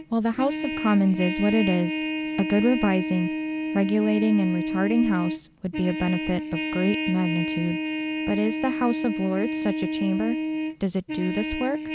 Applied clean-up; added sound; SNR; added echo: none; Trumpet; 4 dB; none.